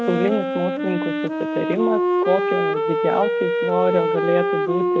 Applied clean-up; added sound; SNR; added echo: none; Wind instrument, woodwind instrument; -2 dB; none.